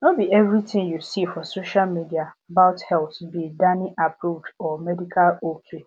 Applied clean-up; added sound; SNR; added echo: none; none; none; none.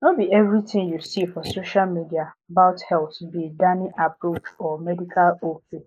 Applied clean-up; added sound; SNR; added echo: neural mask model Resemble Enhance denoiser.